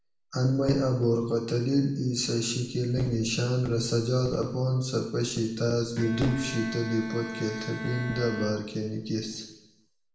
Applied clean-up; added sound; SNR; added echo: none; Bowed string instrument; 12 dB; reverberation time 0.8 s.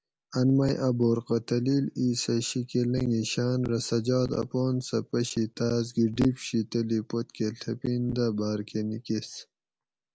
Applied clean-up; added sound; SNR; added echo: none; none; none; none.